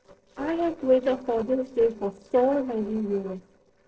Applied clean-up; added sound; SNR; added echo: neural separator model SepFormer DNS4.